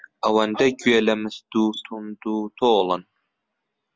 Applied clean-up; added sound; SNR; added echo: none; none; none; none.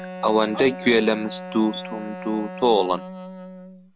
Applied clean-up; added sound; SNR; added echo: none; Wind instrument, woodwind instrument; 12 dB; none.